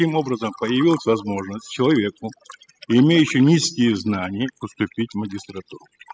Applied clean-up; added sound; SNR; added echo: classical method spectral subtraction.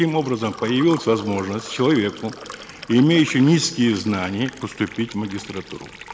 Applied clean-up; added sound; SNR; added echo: none; Liquid; 18 dB; none.